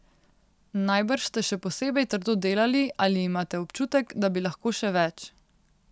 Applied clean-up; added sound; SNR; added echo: none; none; none; none.